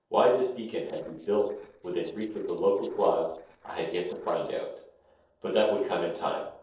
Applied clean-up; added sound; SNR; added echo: neural separator model SepFormer DNS4.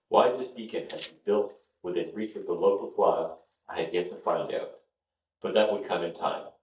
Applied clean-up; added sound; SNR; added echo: neural mask model DeepFilterNet 3.